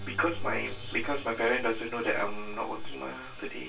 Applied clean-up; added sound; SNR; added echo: none; Bowed string instrument; 19 dB; reverberation time 0.1 s.